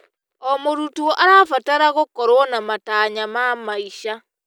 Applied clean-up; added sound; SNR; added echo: none; none; none; none.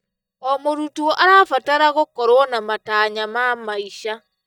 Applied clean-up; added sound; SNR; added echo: neural mask model DeepFilterNet 3.